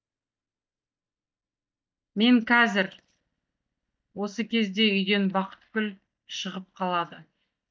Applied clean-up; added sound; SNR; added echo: neural mask model DeepFilterNet 3.